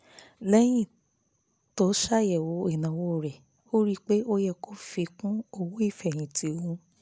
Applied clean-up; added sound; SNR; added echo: none; none; none; none.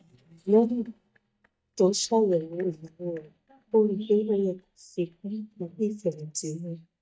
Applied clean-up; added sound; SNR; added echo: neural mask model DeepFilterNet 3.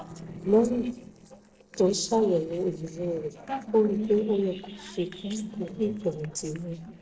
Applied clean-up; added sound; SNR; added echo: neural separator model SepFormer DNS4.